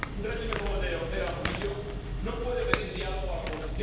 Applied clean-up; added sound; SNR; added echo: none; Crack / Crackle; -2 dB; reverberation time 1.2 s.